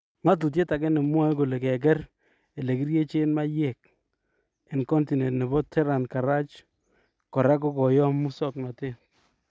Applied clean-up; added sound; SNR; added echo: none; none; none; none.